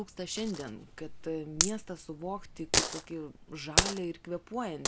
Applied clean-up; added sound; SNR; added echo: none; Coin (dropping); -3 dB; none.